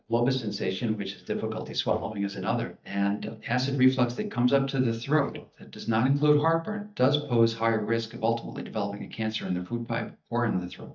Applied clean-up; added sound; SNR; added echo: neural mask model DeepFilterNet 3.